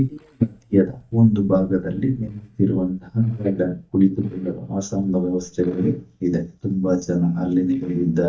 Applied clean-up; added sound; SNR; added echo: neural mask model DeepFilterNet 3.